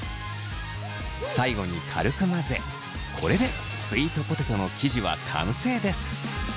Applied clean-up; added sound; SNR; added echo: none; Bird; 15 dB; none.